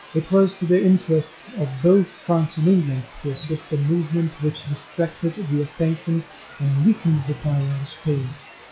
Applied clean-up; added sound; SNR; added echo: classical method log-MMSE.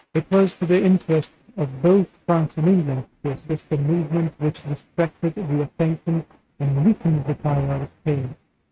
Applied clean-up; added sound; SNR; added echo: neural mask model RNNoise.